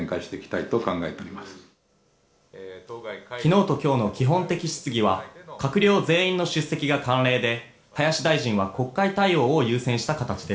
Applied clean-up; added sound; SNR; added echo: none; none; none; reverberation time 0.4 s.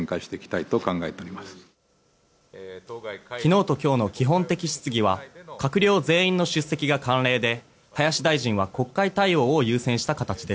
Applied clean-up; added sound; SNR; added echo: none; none; none; none.